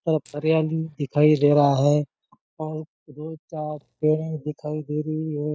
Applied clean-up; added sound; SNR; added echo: neural mask model DeepFilterNet 3.